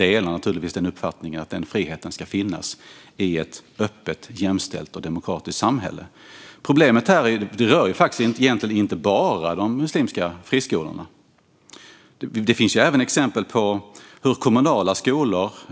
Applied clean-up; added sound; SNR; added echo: none; none; none; none.